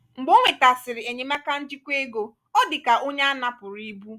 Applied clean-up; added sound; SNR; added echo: none; none; none; none.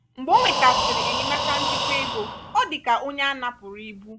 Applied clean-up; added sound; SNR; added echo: none; Breathing; 2 dB; none.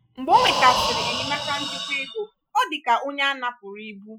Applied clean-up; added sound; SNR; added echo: classical method Wiener filter.